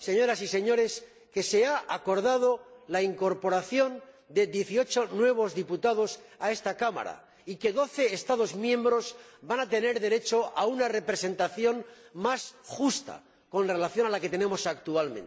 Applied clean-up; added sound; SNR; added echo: none; none; none; none.